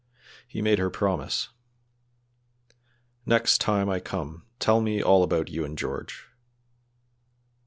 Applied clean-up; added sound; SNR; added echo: none; none; none; none.